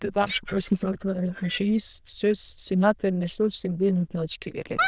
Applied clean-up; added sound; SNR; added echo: neural diffusion model UNIVERSE++.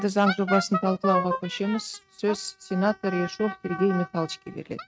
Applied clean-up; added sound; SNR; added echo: neural mask model RNNoise.